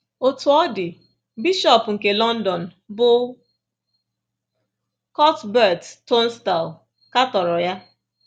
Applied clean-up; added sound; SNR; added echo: none; none; none; none.